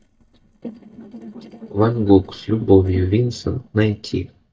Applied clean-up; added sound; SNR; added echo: neural mask model DeepFilterNet 3.